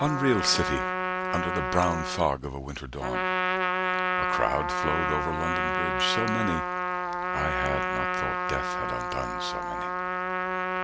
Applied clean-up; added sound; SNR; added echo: none; Trumpet; -2 dB; none.